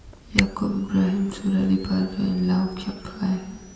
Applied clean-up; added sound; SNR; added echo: none; Camera; 11 dB; reverberation time 2.3 s.